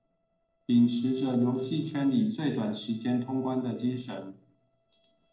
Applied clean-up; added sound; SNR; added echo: neural separator model SepFormer DNS4.